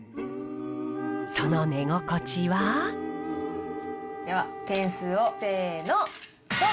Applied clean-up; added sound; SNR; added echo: none; Wind instrument, woodwind instrument; 12 dB; none.